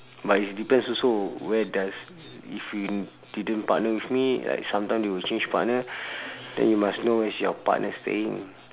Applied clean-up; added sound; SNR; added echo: none; none; none; none.